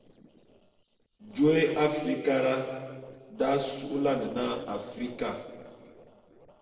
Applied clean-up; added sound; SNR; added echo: neural separator model SepFormer DNS4.